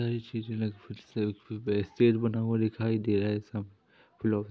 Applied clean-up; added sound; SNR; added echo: none; none; none; none.